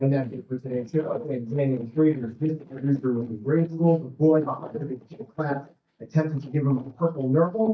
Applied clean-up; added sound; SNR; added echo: neural mask model DeepFilterNet 3.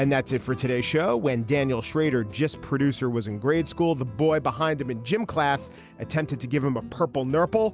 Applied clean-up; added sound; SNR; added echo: none; none; none; none.